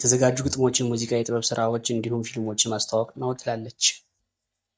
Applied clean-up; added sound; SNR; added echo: neural mask model DeepFilterNet 3.